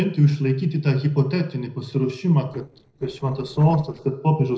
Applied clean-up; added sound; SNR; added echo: neural separator model SepFormer DNS4.